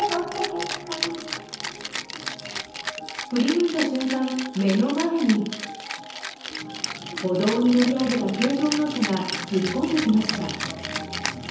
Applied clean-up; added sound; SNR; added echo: none; Rattle (instrument); 8 dB; reverberation time 1.0 s.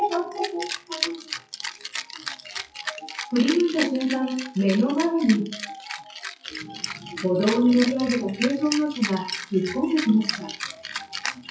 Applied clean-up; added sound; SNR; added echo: classical method WPE with log-MMSE.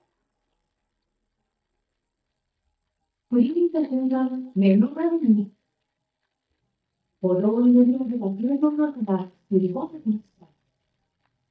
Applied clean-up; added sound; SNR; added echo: neural mask model DeepFilterNet 3.